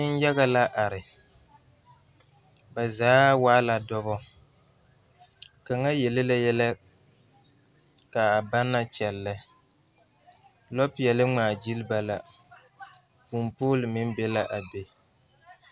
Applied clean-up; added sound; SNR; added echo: none; none; none; none.